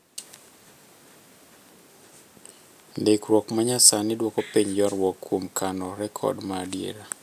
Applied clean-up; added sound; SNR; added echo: none; none; none; none.